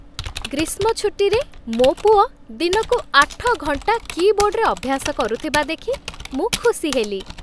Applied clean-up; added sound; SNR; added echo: none; Typing; 12 dB; none.